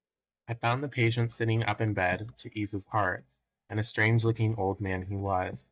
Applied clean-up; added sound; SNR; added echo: neural mask model DeepFilterNet 3.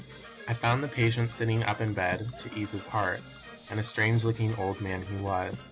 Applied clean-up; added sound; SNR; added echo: none; Brass instrument / Percussion; 15 dB; none.